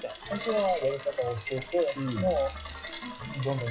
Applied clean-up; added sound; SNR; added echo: classical method WPE with log-MMSE.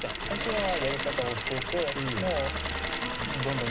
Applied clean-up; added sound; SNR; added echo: none; Mechanisms; 1 dB; reverberation time 0.2 s.